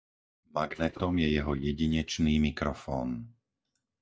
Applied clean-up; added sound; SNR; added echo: neural mask model DeepFilterNet 3.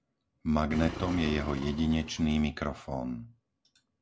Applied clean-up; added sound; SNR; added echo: none; Engine; 10 dB; none.